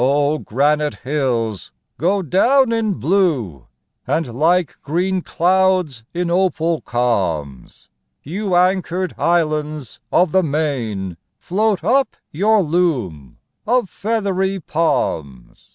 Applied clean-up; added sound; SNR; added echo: none; none; none; none.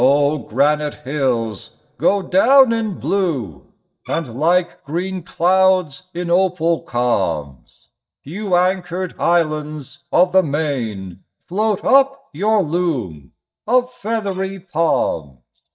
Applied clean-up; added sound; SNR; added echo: neural mask model DeepFilterNet 3.